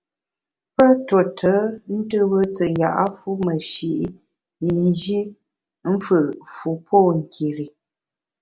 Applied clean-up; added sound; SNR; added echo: none; none; none; none.